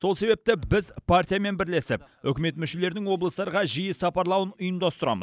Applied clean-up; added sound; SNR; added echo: neural mask model DeepFilterNet 3.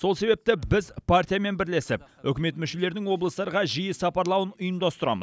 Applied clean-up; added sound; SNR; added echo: none; Thump, thud; 17 dB; none.